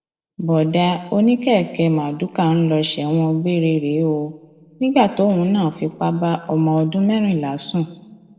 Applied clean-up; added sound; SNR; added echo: neural separator model SepFormer DNS4.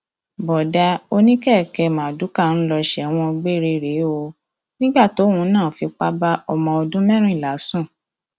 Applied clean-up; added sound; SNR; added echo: none; none; none; none.